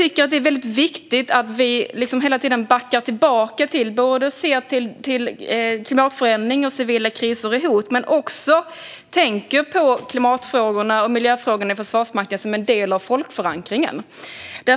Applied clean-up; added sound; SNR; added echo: none; none; none; none.